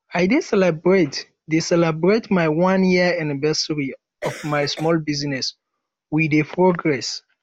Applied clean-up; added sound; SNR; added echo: none; Cough; 13 dB; none.